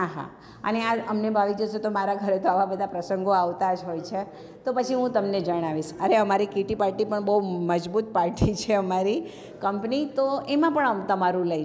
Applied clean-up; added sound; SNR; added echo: none; none; none; none.